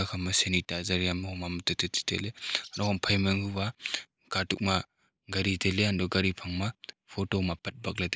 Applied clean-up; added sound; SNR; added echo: neural mask model Resemble Enhance denoiser.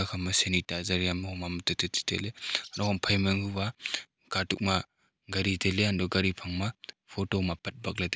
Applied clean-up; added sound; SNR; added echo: none; Bird; 14 dB; none.